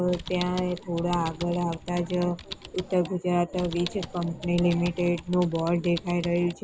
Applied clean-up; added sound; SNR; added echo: none; Typing; 15 dB; none.